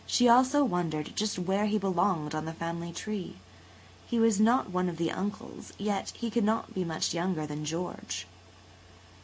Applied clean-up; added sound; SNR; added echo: none; none; none; none.